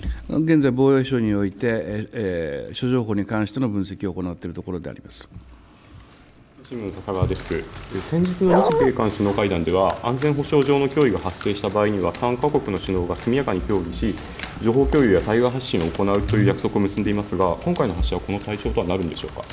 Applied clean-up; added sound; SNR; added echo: none; Bark; -3 dB; none.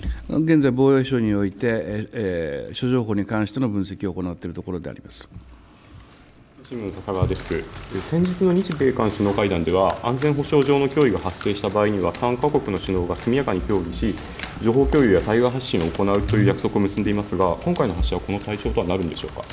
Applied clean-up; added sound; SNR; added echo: none; none; none; none.